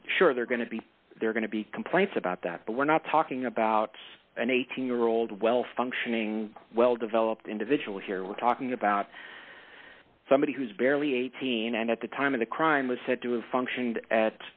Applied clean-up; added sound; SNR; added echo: none; none; none; none.